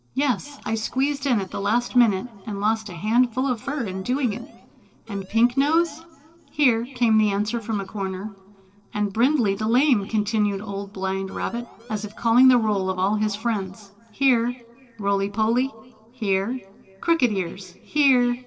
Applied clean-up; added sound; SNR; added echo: neural separator model SepFormer DNS4.